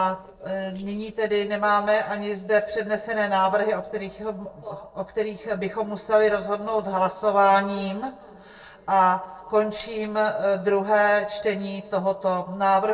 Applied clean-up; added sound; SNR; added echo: neural separator model SepFormer DNS4.